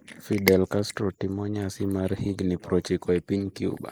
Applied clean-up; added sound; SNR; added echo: neural mask model Resemble Enhance denoiser.